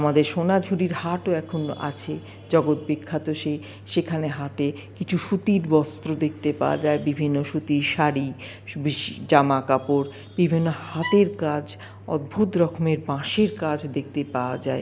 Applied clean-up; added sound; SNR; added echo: none; Bowed string instrument; 13 dB; none.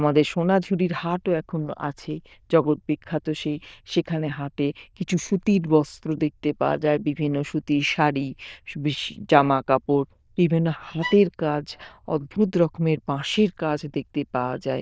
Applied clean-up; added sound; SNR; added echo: neural diffusion model UNIVERSE++.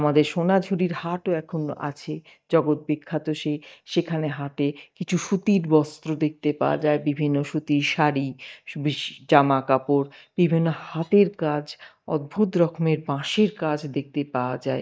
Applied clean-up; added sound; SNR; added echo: neural mask model DeepFilterNet 3.